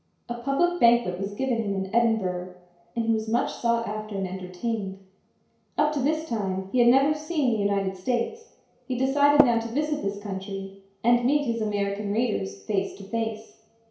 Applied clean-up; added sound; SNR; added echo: none; Tap; -1 dB; reverberation time 0.6 s.